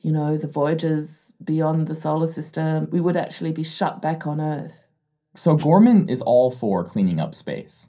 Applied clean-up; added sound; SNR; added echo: none; Hi-hat; 17 dB; reverberation time 0.3 s.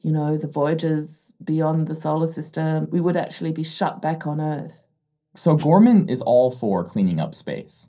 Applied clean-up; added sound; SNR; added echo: neural separator model SepFormer DNS4.